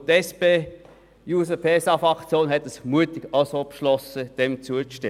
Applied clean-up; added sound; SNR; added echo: none; none; none; none.